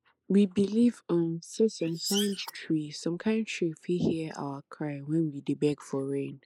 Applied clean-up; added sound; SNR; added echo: neural mask model Resemble Enhance denoiser.